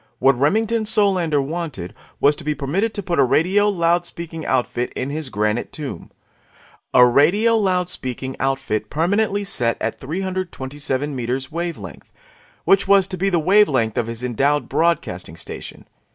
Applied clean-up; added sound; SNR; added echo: none; none; none; none.